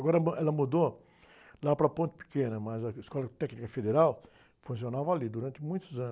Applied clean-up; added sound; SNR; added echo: none; none; none; none.